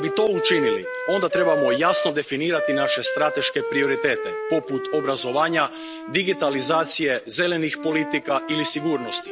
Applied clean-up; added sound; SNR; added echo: none; Wind instrument, woodwind instrument; 5 dB; none.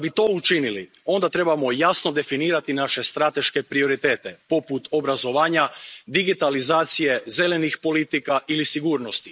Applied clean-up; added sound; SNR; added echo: neural mask model Resemble Enhance denoiser.